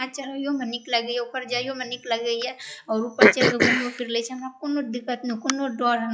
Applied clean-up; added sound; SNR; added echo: classical method log-MMSE.